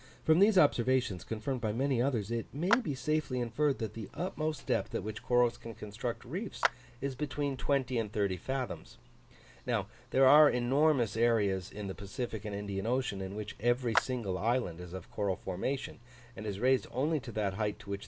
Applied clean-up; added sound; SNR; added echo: none; Clapping; 8 dB; none.